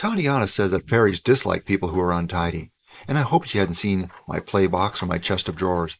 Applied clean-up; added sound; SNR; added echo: neural mask model Resemble Enhance denoiser.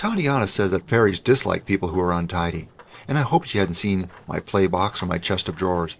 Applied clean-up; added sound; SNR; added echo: neural separator model SepFormer DNS4.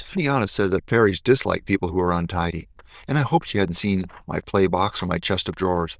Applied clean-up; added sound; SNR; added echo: neural diffusion model UNIVERSE++.